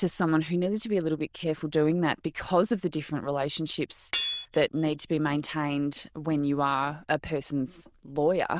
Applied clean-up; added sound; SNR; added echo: neural diffusion model UNIVERSE++.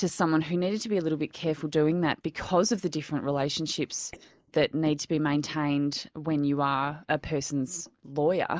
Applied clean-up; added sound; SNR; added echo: neural mask model Resemble Enhance denoiser.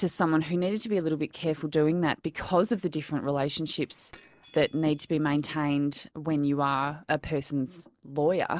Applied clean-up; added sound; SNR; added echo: neural separator model SepFormer DNS4.